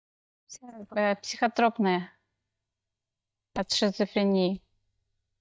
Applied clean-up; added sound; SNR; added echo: neural mask model DeepFilterNet 3.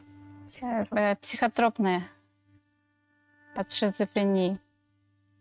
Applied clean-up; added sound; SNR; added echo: neural mask model RNNoise.